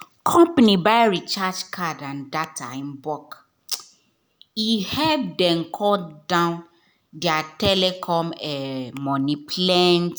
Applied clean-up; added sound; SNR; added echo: none; none; none; none.